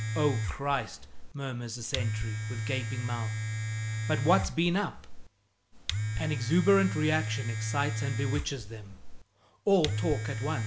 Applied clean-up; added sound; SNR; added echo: none; Domestic sounds, home sounds; 2 dB; none.